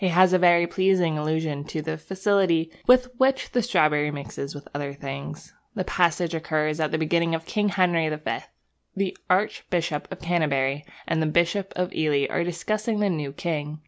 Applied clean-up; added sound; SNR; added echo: none; none; none; none.